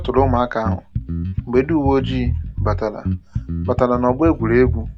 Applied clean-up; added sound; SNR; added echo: none; Bass guitar; 4 dB; none.